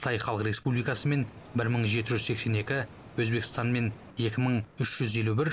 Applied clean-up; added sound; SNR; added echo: none; none; none; none.